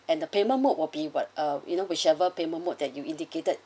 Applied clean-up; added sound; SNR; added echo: none; none; none; none.